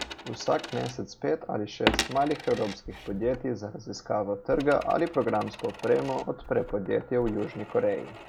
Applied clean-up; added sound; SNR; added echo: none; Coin (dropping); 10 dB; none.